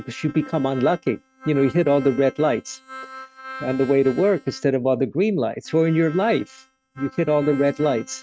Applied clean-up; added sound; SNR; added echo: neural mask model RNNoise.